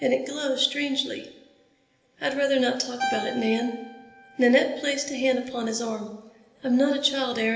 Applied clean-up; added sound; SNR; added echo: none; Keyboard (musical); 14 dB; reverberation time 1.4 s.